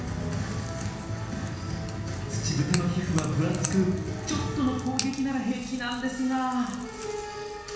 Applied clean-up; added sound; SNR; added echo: none; Crack / Crackle; 14 dB; reverberation time 1.1 s.